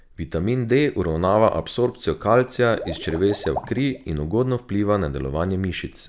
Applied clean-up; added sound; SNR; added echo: none; Liquid; 16 dB; none.